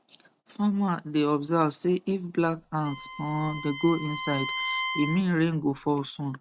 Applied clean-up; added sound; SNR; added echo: none; Bowed string instrument; 6 dB; none.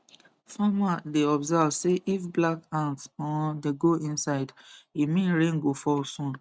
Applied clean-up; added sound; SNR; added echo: none; none; none; none.